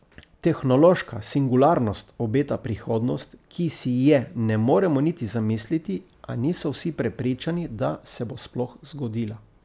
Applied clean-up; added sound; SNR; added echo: none; none; none; none.